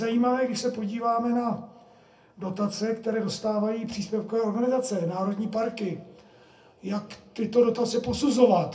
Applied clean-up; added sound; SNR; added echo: none; none; none; reverberation time 0.3 s.